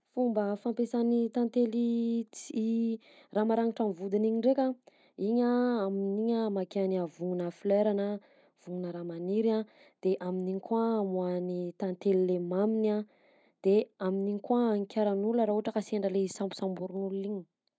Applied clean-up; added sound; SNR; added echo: none; none; none; none.